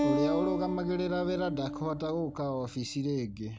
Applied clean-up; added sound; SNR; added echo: none; Acoustic guitar; 2 dB; none.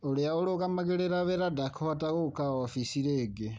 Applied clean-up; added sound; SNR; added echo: none; none; none; none.